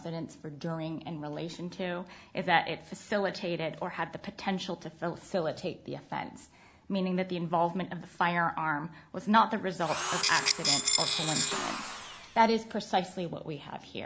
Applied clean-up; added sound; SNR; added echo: none; Tools; 0 dB; none.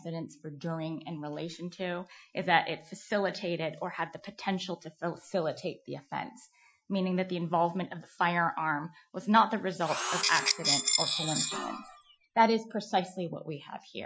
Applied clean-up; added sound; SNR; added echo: classical method Wiener filter.